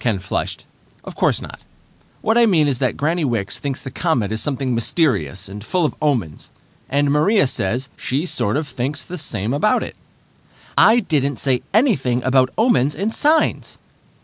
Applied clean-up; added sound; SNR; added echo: none; none; none; none.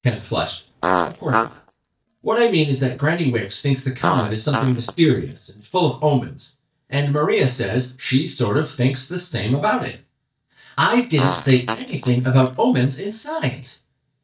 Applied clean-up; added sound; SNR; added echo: neural mask model DeepFilterNet 3.